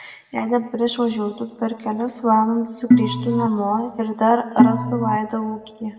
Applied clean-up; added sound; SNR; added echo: none; Organ; -2 dB; reverberation time 1.4 s.